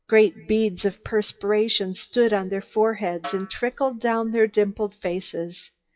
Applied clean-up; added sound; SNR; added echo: classical method WPE with log-MMSE.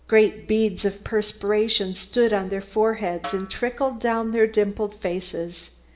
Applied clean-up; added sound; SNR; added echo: none; Snare drum; 18 dB; reverberation time 0.7 s.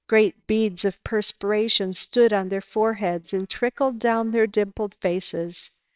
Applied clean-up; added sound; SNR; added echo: neural separator model SepFormer WHAMR!.